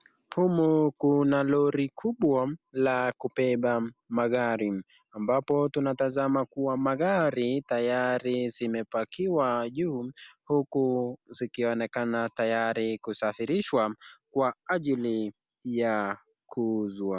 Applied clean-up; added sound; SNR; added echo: none; none; none; none.